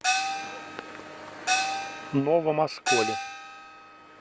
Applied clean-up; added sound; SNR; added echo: none; Gong; 0 dB; none.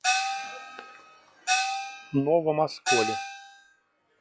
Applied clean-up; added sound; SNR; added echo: classical method log-MMSE.